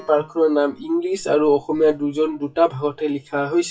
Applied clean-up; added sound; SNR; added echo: classical method WPE with log-MMSE.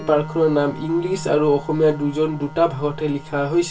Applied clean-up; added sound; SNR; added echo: none; Organ; 15 dB; reverberation time 0.1 s.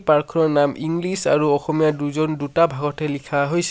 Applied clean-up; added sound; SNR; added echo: none; none; none; none.